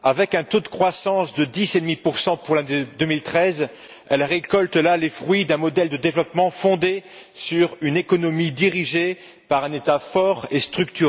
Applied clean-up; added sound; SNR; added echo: none; none; none; none.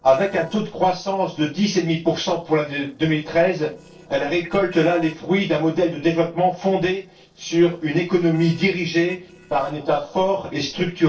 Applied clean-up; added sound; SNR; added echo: neural separator model SepFormer DNS4.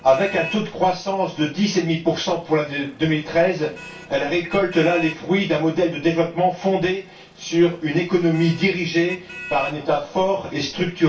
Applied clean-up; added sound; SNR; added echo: none; Motor vehicle (road); 18 dB; reverberation time 0.2 s.